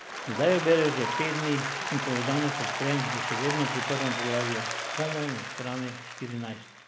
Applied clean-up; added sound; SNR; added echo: none; Applause; 3 dB; none.